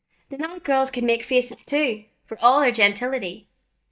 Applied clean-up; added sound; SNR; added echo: neural mask model DeepFilterNet 3.